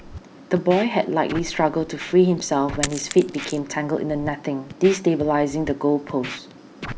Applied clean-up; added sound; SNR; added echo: none; Coin (dropping) + Scratching (performance technique); 14 dB; none.